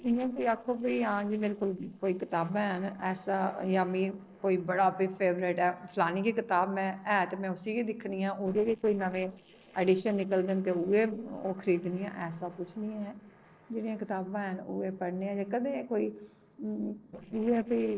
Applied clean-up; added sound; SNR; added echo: neural separator model SepFormer DNS4.